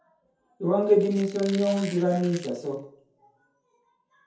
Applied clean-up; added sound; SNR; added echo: none; Squeak; 18 dB; reverberation time 0.5 s.